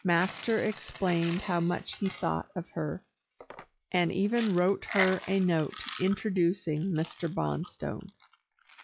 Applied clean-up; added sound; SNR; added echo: classical method log-MMSE.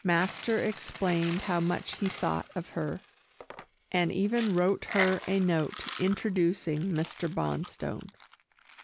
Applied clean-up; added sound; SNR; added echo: none; Coin (dropping); 12 dB; none.